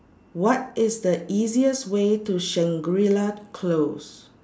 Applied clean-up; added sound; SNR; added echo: none; none; none; none.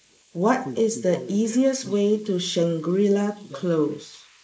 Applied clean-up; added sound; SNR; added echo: neural mask model Resemble Enhance denoiser.